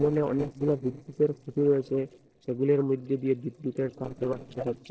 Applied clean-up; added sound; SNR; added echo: neural separator model SepFormer DNS4.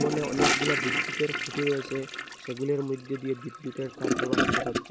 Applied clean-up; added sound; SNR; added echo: none; Toilet flush / Gurgling; -2 dB; none.